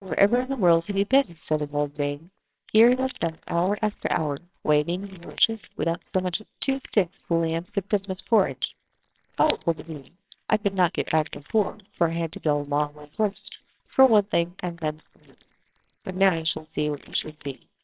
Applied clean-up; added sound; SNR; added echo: neural separator model SepFormer WHAMR!.